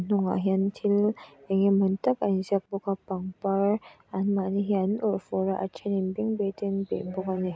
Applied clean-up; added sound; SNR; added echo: none; none; none; none.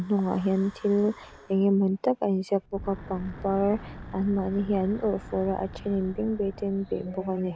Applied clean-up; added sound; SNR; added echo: none; Wind / Breathing; 17 dB; none.